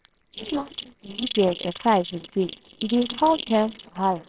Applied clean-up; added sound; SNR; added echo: neural separator model SepFormer WHAMR!.